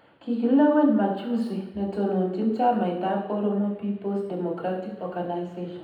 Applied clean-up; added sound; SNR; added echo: none; none; none; reverberation time 0.8 s.